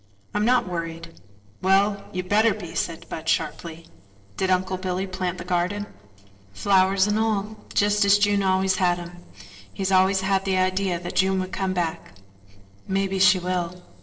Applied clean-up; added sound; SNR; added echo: neural separator model SepFormer DNS4.